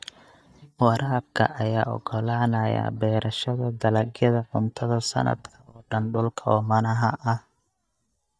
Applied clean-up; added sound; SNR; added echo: neural mask model DeepFilterNet 3.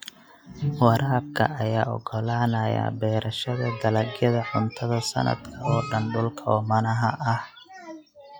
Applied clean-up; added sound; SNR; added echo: classical method log-MMSE.